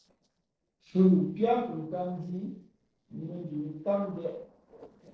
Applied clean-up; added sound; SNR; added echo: neural separator model SepFormer DNS4.